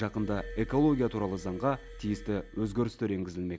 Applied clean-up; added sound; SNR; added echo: none; Glass; 14 dB; none.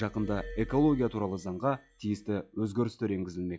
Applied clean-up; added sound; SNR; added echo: classical method log-MMSE.